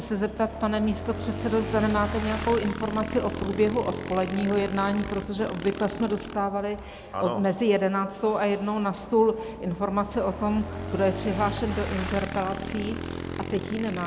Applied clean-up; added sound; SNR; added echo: none; Motorcycle / Engine; 9 dB; none.